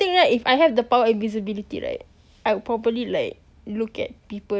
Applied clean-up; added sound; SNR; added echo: none; none; none; none.